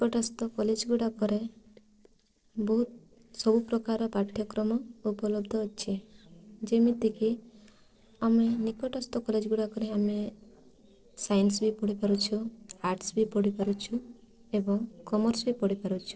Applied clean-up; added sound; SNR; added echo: neural separator model SepFormer DNS4.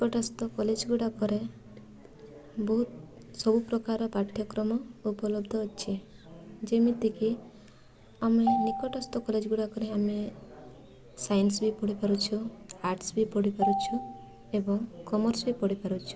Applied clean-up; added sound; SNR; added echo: none; Marimba, xylophone; 5 dB; none.